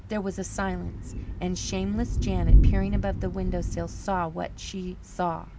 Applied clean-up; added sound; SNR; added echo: none; Thunder / Rain; -5 dB; none.